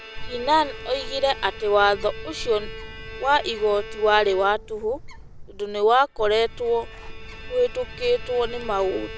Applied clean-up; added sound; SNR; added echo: none; Bird + Bowed string instrument; 12 dB; none.